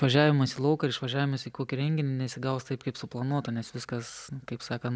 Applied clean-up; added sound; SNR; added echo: none; none; none; none.